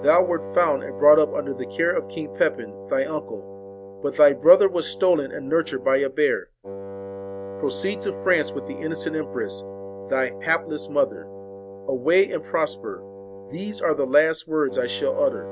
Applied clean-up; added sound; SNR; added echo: none; Wind instrument, woodwind instrument; 13 dB; none.